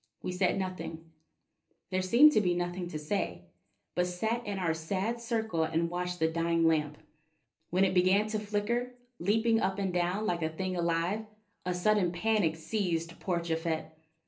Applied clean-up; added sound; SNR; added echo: none; none; none; reverberation time 0.3 s.